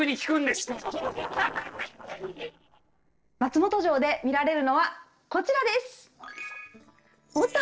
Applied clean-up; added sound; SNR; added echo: neural separator model SepFormer DNS4.